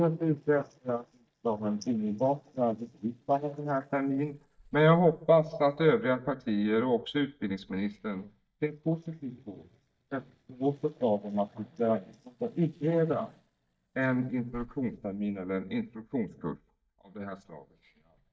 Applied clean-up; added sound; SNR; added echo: neural mask model DeepFilterNet 3.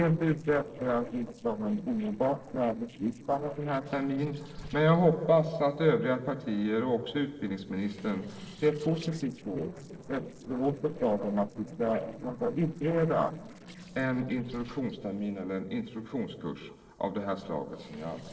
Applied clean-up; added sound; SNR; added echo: neural separator model SepFormer DNS4.